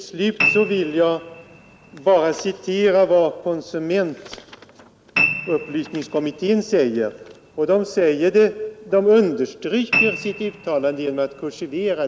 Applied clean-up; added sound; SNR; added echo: none; Piano; 9 dB; none.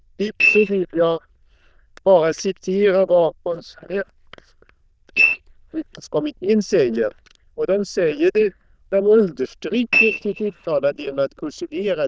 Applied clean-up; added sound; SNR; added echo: neural diffusion model UNIVERSE++.